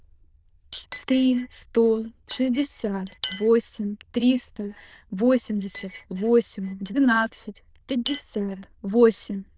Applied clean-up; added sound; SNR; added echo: neural diffusion model UNIVERSE++.